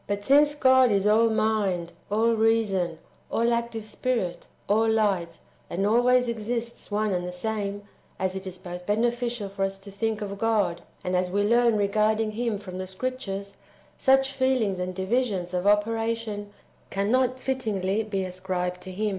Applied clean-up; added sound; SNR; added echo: none; none; none; none.